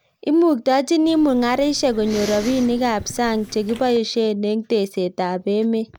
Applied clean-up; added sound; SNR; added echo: none; Respiratory sounds; 16 dB; none.